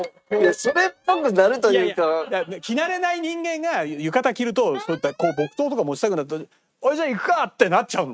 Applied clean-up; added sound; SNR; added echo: neural mask model RNNoise.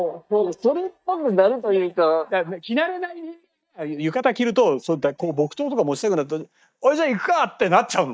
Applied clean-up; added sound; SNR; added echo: neural mask model DeepFilterNet 3.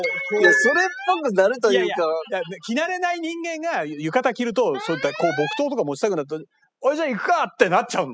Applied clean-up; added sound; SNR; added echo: classical method spectral subtraction.